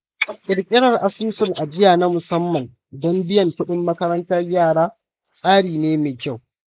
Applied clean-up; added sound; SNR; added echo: neural mask model Resemble Enhance denoiser.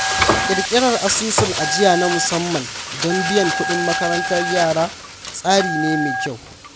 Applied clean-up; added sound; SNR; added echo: none; Frying (food) + Telephone; 2 dB; none.